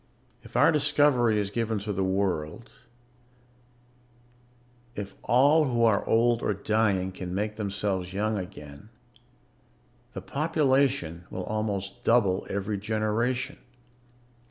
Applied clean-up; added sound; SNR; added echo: none; none; none; none.